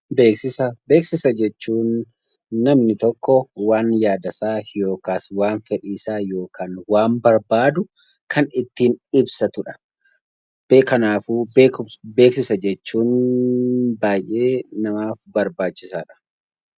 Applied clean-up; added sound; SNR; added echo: none; none; none; none.